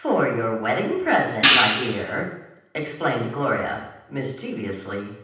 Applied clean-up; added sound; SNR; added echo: none; Hi-hat; -2 dB; reverberation time 0.9 s.